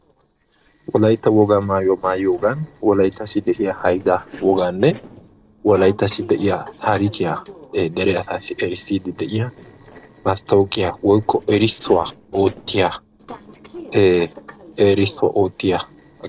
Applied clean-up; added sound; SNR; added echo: neural separator model SepFormer DNS4.